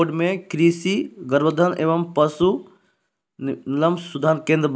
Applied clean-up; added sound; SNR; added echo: none; none; none; none.